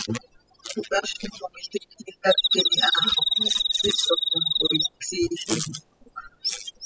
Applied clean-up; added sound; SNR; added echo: classical method spectral subtraction.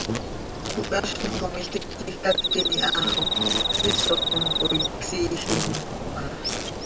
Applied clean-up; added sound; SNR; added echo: none; Insect + Cricket; -4 dB; none.